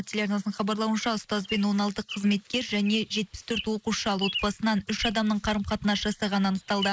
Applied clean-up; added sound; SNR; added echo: neural mask model Resemble Enhance denoiser.